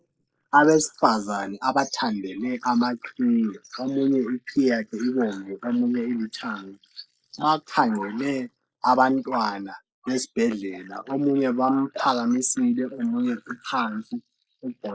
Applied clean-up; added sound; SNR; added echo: neural mask model Resemble Enhance denoiser.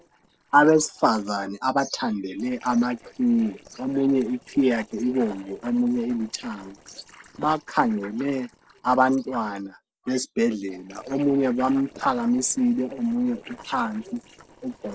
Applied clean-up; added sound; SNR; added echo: neural separator model SepFormer DNS4.